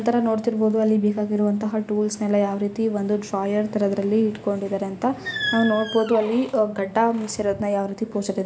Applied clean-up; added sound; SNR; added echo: none; none; none; none.